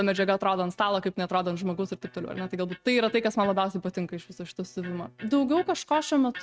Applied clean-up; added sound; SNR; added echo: neural mask model RNNoise.